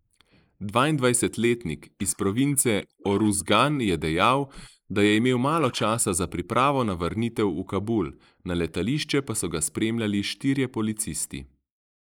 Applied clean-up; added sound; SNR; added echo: neural mask model Resemble Enhance denoiser.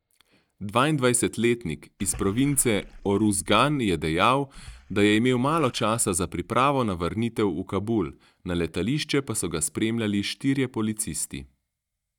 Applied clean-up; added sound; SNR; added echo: neural mask model DeepFilterNet 3.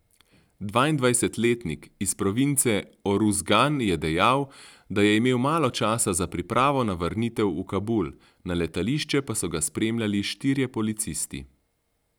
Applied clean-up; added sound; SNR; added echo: none; none; none; none.